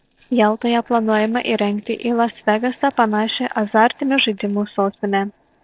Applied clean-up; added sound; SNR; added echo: neural separator model SepFormer DNS4.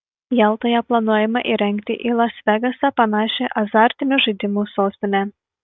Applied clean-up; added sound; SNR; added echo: none; none; none; none.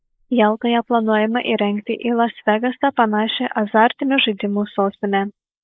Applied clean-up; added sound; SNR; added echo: neural mask model Resemble Enhance denoiser.